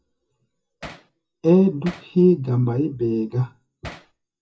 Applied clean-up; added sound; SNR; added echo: classical method WPE with log-MMSE.